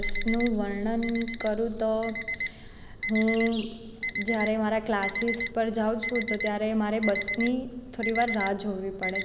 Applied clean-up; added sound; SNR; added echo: none; Alarm; 5 dB; none.